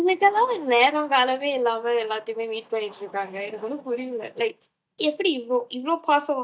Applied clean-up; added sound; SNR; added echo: neural mask model DeepFilterNet 3.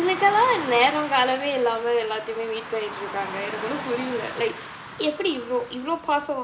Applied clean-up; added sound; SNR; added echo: none; Car passing by / Traffic noise, roadway noise; 11 dB; none.